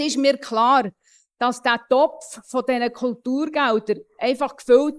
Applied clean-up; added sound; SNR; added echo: neural mask model Resemble Enhance denoiser.